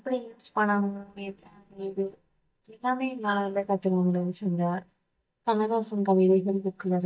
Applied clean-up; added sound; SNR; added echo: neural mask model DeepFilterNet 3.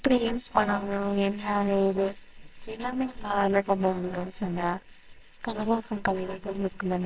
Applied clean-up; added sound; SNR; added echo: neural separator model SepFormer WHAMR!.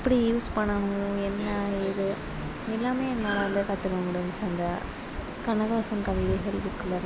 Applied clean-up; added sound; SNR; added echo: none; none; none; none.